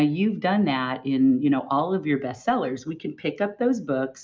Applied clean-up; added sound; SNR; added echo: none; none; none; none.